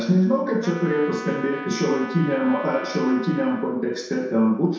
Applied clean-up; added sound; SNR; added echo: none; Trumpet; 14 dB; reverberation time 0.7 s.